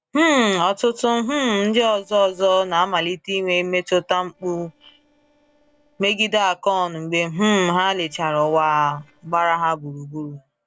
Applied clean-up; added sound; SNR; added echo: neural separator model SepFormer DNS4.